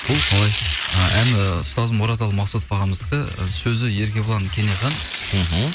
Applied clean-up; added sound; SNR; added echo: none; Tearing; 6 dB; none.